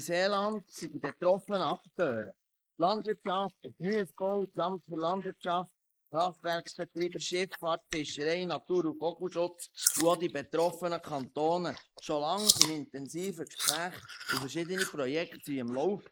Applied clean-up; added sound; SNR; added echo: neural mask model Resemble Enhance denoiser.